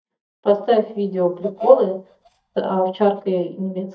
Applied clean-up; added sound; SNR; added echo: neural mask model DeepFilterNet 3.